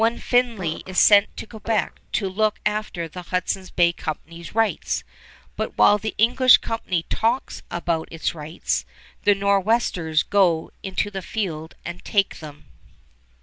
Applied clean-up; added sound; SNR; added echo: none; Fart; 17 dB; none.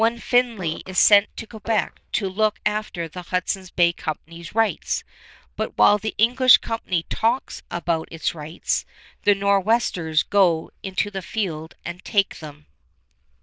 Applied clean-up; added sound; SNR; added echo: neural diffusion model UNIVERSE++.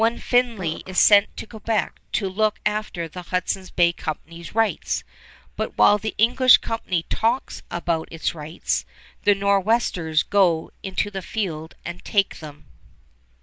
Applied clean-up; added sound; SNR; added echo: neural mask model Resemble Enhance denoiser.